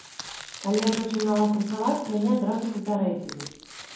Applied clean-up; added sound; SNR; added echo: none; Crushing; 14 dB; reverberation time 1.2 s.